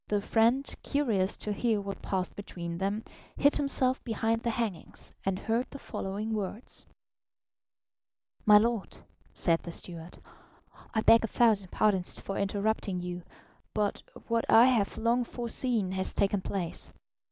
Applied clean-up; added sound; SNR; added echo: none; none; none; none.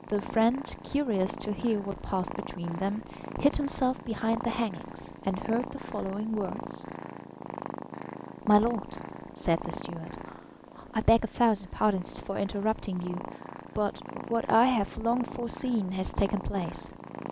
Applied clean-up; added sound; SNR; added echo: none; Purr; 11 dB; none.